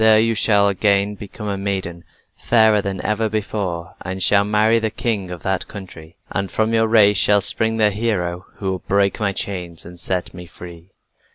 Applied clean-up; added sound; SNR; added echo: none; none; none; none.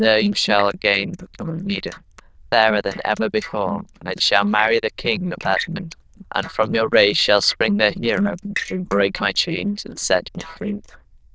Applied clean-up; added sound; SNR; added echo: neural diffusion model UNIVERSE++.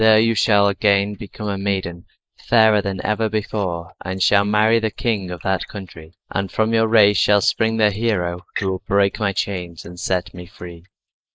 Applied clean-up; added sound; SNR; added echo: neural mask model Resemble Enhance denoiser.